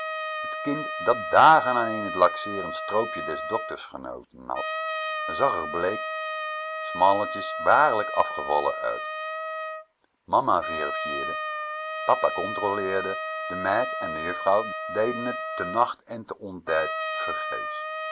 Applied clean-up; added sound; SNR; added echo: none; Trumpet; 5 dB; none.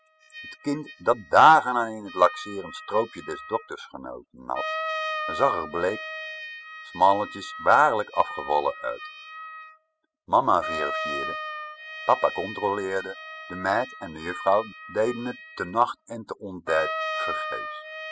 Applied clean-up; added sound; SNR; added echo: classical method spectral subtraction.